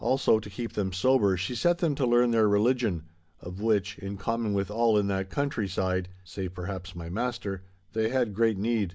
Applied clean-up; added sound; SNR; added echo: none; none; none; none.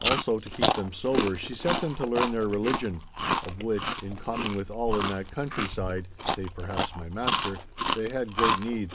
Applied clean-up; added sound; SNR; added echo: none; Chewing, mastication; -2 dB; none.